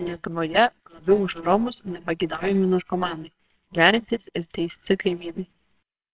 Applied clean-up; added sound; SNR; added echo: neural separator model SepFormer WHAMR!.